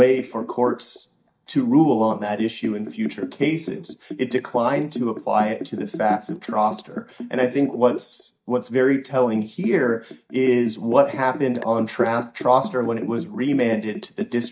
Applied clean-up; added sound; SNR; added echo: neural mask model DeepFilterNet 3.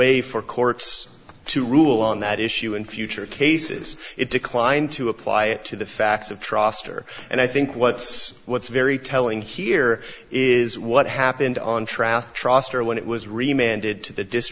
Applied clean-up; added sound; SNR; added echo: none; none; none; none.